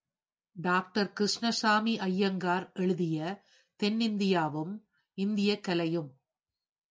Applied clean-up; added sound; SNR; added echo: none; none; none; none.